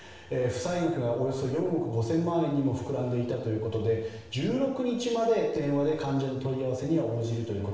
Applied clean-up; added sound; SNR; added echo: none; none; none; reverberation time 0.8 s.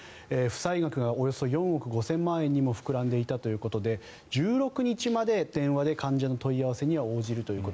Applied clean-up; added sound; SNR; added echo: none; none; none; none.